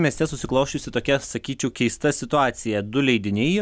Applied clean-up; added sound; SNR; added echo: none; none; none; none.